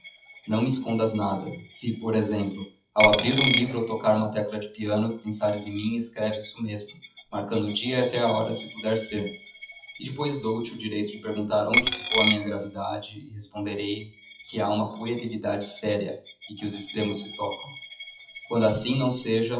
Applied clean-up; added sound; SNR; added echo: classical method WPE with log-MMSE.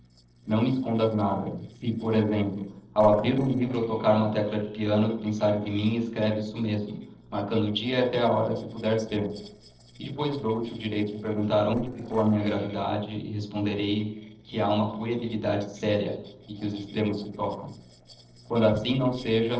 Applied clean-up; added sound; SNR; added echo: neural separator model SepFormer DNS4.